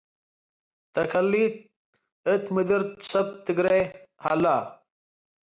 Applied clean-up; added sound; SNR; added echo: none; none; none; none.